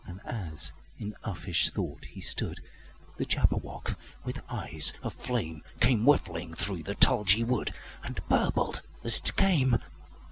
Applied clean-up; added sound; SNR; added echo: none; none; none; none.